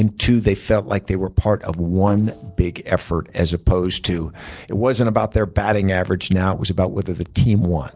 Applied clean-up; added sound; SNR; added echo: neural separator model SepFormer DNS4.